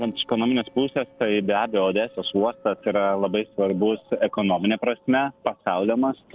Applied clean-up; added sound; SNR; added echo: neural separator model SepFormer DNS4.